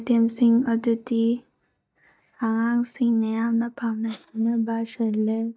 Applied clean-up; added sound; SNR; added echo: neural mask model DeepFilterNet 3.